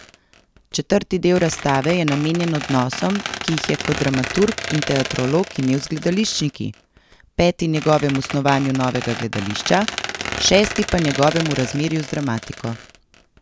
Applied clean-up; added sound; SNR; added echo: none; Squeak; 10 dB; none.